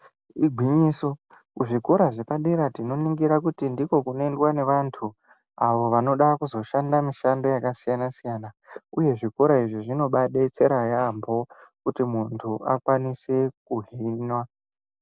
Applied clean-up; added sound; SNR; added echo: none; none; none; none.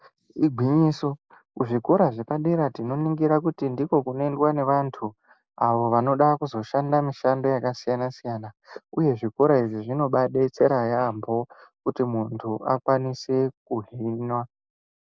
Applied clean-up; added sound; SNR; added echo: neural mask model Resemble Enhance denoiser.